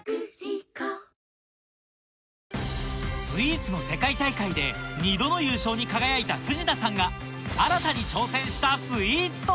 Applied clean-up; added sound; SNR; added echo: none; none; none; none.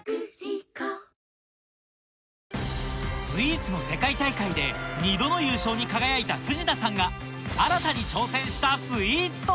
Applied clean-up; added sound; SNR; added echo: none; Motorcycle; 12 dB; none.